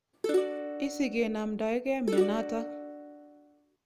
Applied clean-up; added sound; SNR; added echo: none; Plucked string instrument; 0 dB; none.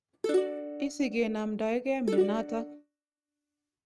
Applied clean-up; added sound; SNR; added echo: neural mask model RNNoise.